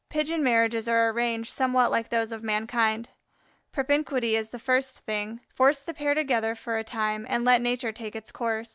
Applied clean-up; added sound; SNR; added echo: none; none; none; none.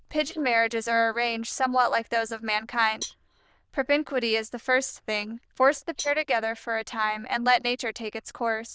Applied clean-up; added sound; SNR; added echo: neural diffusion model UNIVERSE++.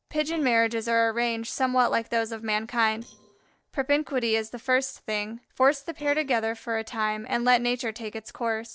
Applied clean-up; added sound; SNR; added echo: neural separator model SepFormer DNS4.